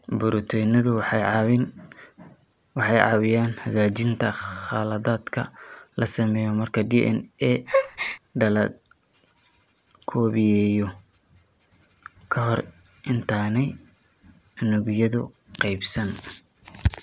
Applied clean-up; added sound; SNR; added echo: none; Gasp; 6 dB; none.